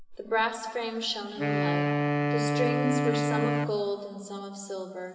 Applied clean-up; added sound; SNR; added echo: none; Wind instrument, woodwind instrument; -4 dB; reverberation time 2.3 s.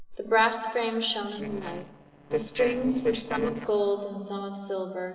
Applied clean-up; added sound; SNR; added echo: neural separator model SepFormer DNS4.